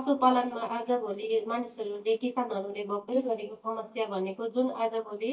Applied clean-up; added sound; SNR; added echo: neural mask model DeepFilterNet 3.